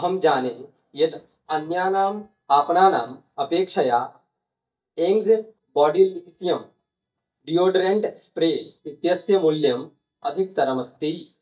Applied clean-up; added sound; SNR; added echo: neural mask model DeepFilterNet 3.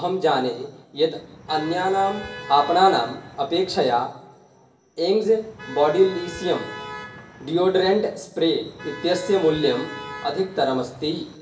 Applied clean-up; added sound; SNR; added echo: none; Motor vehicle (road); 15 dB; reverberation time 0.9 s.